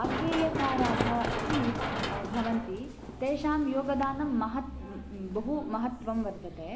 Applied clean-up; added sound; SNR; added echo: none; Run; 3 dB; none.